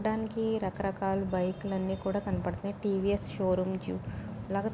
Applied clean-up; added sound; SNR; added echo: none; none; none; none.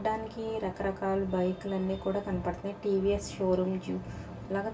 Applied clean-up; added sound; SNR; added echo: none; none; none; reverberation time 0.2 s.